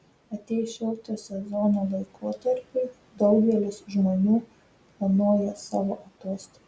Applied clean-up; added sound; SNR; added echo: none; none; none; none.